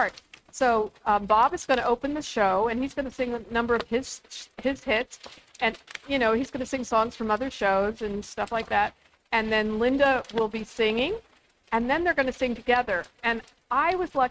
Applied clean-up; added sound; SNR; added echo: neural mask model RNNoise.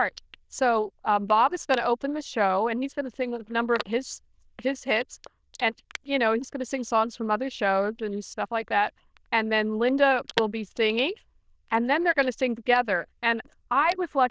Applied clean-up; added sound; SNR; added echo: neural diffusion model UNIVERSE++.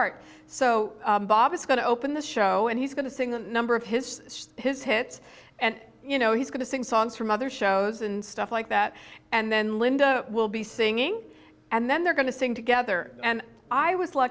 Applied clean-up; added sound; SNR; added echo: none; none; none; none.